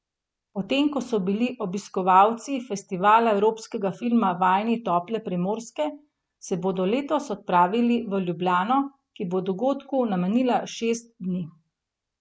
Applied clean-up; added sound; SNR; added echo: none; none; none; none.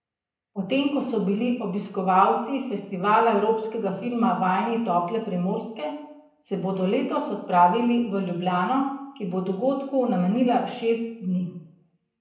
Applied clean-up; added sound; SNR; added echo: none; none; none; reverberation time 0.7 s.